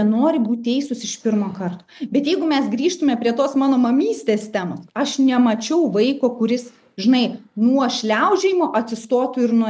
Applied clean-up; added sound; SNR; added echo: none; none; none; none.